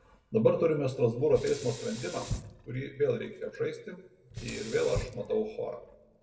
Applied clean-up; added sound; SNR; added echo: none; Sink (filling or washing); 13 dB; reverberation time 0.7 s.